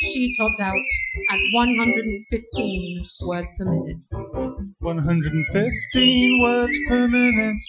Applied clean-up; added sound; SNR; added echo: classical method Wiener filter.